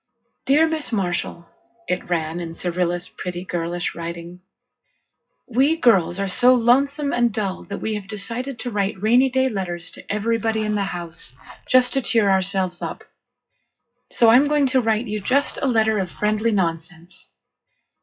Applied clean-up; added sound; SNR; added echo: classical method WPE with log-MMSE.